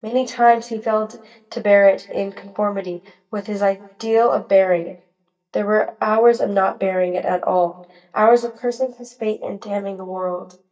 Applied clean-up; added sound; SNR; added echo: neural mask model DeepFilterNet 3.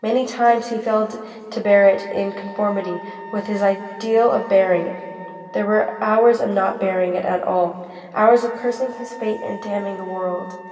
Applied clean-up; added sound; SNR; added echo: none; Wind instrument, woodwind instrument; 19 dB; reverberation time 2.4 s.